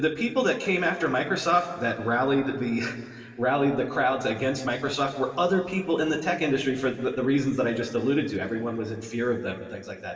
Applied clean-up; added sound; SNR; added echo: none; none; none; reverberation time 2.3 s.